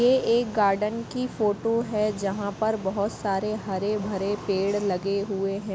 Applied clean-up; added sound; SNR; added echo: none; none; none; none.